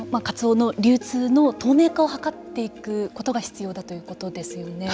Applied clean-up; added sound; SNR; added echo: none; none; none; none.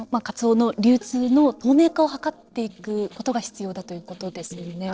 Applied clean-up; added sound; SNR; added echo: neural separator model SepFormer DNS4.